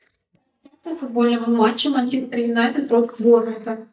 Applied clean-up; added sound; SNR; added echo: neural mask model DeepFilterNet 3.